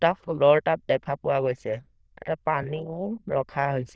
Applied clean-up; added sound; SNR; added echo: neural diffusion model UNIVERSE++.